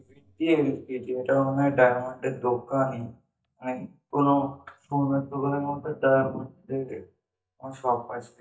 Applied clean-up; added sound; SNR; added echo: neural mask model DeepFilterNet 3.